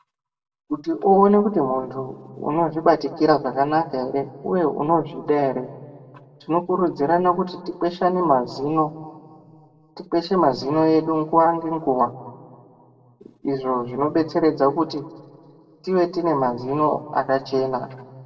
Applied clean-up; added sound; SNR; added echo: none; none; none; reverberation time 1.0 s.